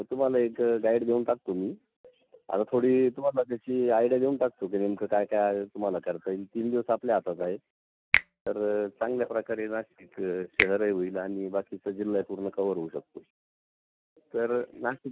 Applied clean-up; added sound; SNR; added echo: neural mask model RNNoise.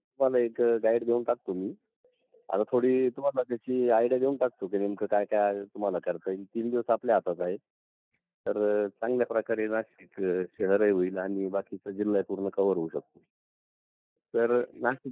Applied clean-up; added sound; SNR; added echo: neural mask model DeepFilterNet 3.